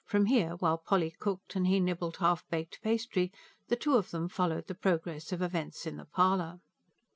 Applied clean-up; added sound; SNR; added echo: none; none; none; none.